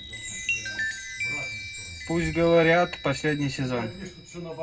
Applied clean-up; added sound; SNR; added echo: none; Chime; 8 dB; reverberation time 0.3 s.